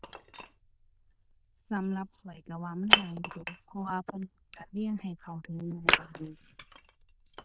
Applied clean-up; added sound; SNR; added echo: neural diffusion model UNIVERSE++.